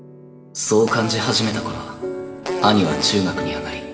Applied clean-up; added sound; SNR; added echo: none; Fart; 13 dB; reverberation time 2.2 s.